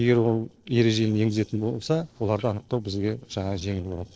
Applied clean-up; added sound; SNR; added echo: neural separator model SepFormer DNS4.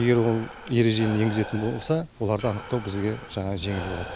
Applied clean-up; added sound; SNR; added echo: none; Breathing; 14 dB; none.